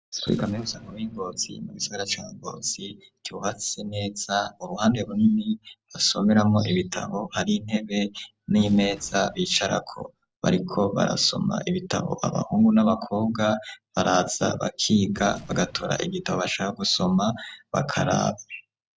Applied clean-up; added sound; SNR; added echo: neural separator model SepFormer DNS4.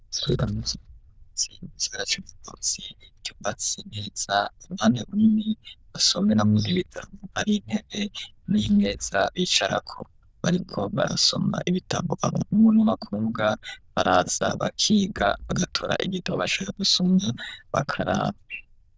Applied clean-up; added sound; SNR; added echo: neural diffusion model UNIVERSE++.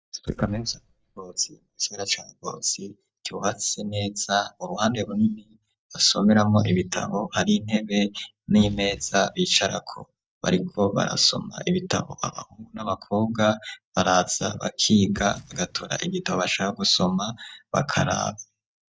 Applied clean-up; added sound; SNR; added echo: neural mask model DeepFilterNet 3.